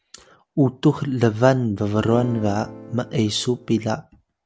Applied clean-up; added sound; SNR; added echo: none; Acoustic guitar / Strum; 16 dB; none.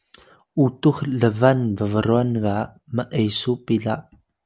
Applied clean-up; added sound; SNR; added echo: none; none; none; none.